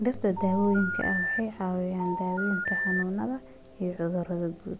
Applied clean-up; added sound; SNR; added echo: none; Telephone; 2 dB; none.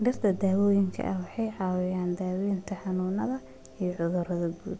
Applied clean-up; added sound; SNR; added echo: none; none; none; none.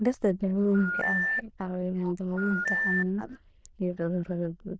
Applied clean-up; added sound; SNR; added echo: neural diffusion model UNIVERSE++.